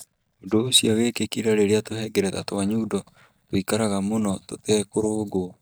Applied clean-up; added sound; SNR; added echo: neural mask model DeepFilterNet 3.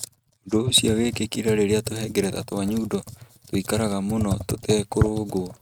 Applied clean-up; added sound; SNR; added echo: neural mask model RNNoise.